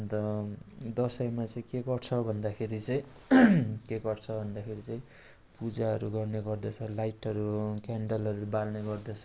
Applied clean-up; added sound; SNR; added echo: none; none; none; none.